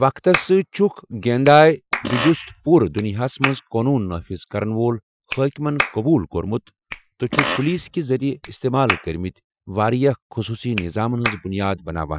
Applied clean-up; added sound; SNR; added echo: classical method Wiener filter.